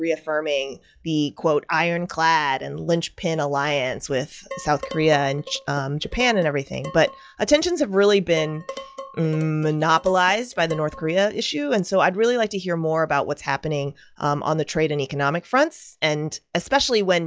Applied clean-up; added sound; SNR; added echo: classical method log-MMSE.